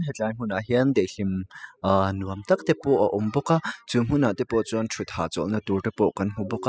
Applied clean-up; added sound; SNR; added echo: classical method spectral subtraction.